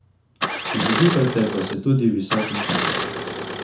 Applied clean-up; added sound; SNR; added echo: none; Engine starting; 3 dB; reverberation time 0.6 s.